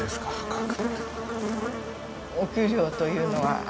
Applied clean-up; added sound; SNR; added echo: none; Buzz; 3 dB; none.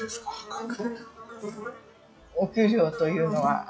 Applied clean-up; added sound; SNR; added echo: classical method log-MMSE.